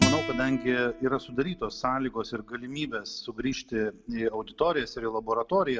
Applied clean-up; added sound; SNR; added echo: none; Acoustic guitar; 5 dB; none.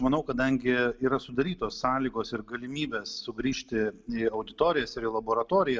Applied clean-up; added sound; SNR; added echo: none; none; none; none.